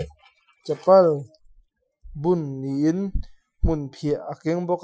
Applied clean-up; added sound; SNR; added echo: classical method Wiener filter.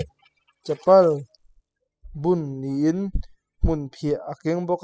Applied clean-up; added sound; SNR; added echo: classical method spectral subtraction.